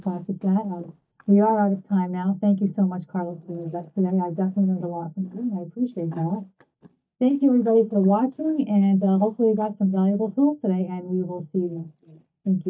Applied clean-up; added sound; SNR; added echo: neural mask model DeepFilterNet 3.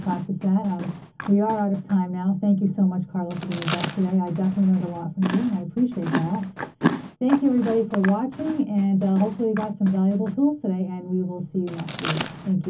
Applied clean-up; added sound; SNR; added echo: none; Chewing, mastication; 10 dB; reverberation time 0.3 s.